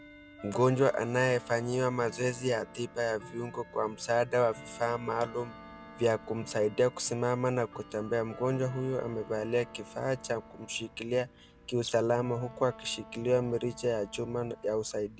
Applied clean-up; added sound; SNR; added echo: none; Wind instrument, woodwind instrument + Tick-tock / Bell; 18 dB; none.